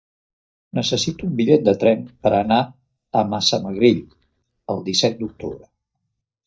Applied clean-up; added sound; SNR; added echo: neural mask model DeepFilterNet 3.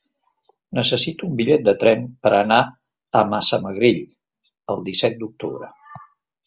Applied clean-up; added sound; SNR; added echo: none; none; none; none.